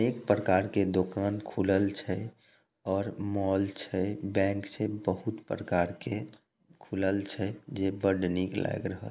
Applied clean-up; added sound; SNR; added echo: none; none; none; none.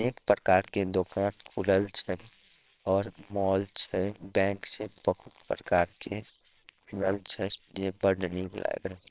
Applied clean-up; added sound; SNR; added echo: neural separator model SepFormer WHAMR!.